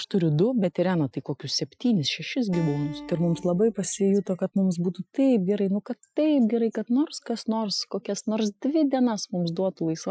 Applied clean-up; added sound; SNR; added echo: classical method Wiener filter.